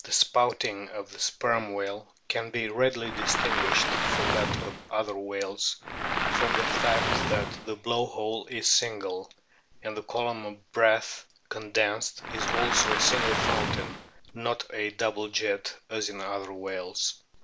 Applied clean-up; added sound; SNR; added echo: none; Waves, surf; -1 dB; none.